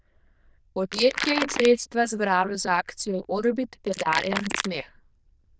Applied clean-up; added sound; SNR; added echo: neural diffusion model UNIVERSE++.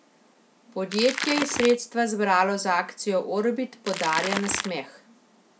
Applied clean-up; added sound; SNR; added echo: none; Crackle; 5 dB; none.